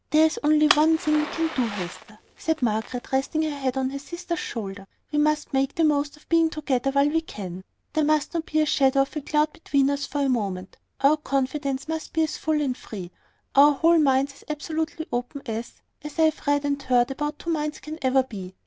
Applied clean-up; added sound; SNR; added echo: none; Fire; 10 dB; none.